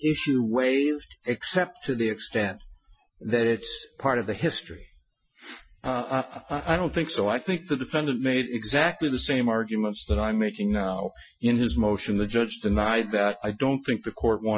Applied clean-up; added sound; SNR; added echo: classical method Wiener filter.